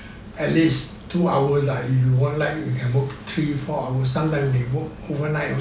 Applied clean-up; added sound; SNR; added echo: none; none; none; none.